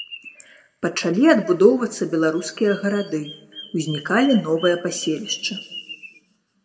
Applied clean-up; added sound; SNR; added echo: none; Bird vocalization, bird call, bird song; 18 dB; reverberation time 1.1 s.